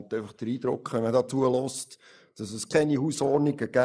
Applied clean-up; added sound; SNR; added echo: neural mask model Resemble Enhance denoiser.